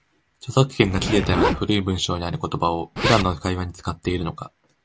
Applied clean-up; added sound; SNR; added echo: none; Zipper (clothing); 6 dB; none.